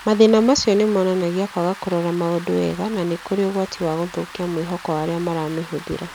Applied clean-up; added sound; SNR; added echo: none; Rain; 18 dB; none.